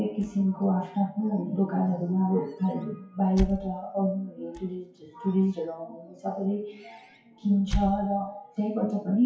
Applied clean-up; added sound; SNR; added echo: classical method WPE with log-MMSE.